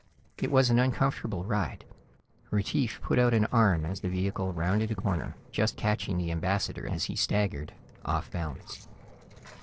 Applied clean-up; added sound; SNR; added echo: neural separator model SepFormer DNS4.